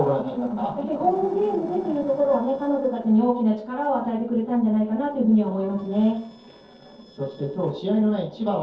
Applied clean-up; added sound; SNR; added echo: neural separator model SepFormer DNS4.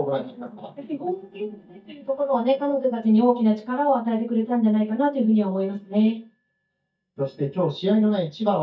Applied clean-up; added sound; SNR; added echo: neural mask model DeepFilterNet 3.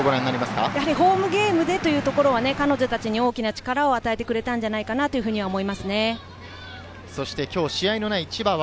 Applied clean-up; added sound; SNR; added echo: none; none; none; none.